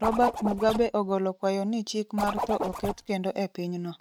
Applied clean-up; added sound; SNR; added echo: neural mask model RNNoise.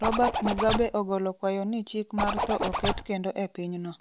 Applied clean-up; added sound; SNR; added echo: none; Zipper (clothing); 1 dB; none.